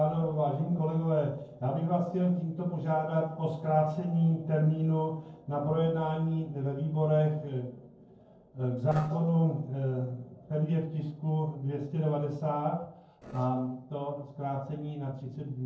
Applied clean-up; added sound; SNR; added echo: neural separator model SepFormer DNS4.